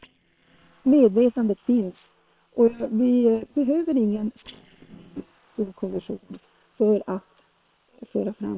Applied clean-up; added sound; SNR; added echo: neural separator model SepFormer WHAM!.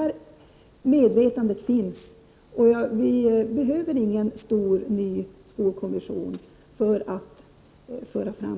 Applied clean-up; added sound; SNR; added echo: none; none; none; none.